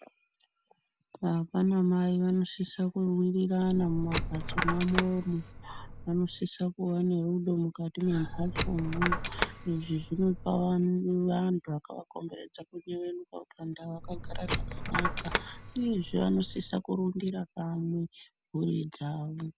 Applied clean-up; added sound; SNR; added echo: none; Coin (dropping); 4 dB; none.